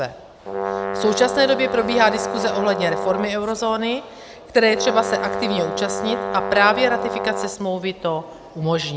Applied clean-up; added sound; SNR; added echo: none; Brass instrument; 5 dB; none.